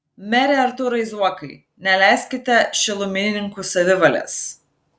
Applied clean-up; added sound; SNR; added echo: none; none; none; none.